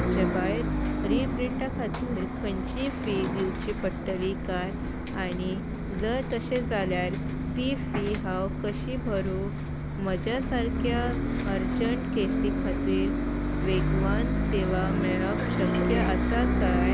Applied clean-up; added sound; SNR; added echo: none; Bus; -4 dB; none.